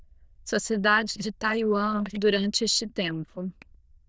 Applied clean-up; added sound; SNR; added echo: neural diffusion model UNIVERSE++.